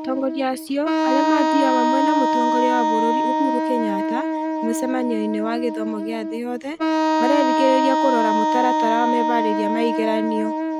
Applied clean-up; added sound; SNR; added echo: none; Wind instrument, woodwind instrument; -3 dB; none.